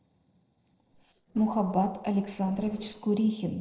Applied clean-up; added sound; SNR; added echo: neural separator model SepFormer DNS4.